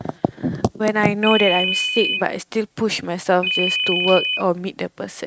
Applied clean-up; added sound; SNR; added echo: neural mask model RNNoise.